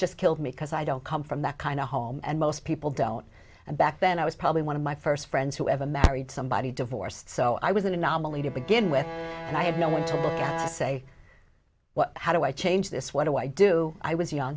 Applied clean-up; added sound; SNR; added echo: none; Bowed string instrument; 6 dB; none.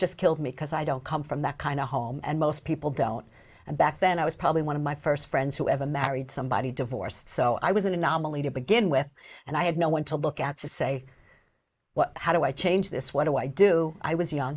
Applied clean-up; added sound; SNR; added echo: neural mask model Resemble Enhance denoiser.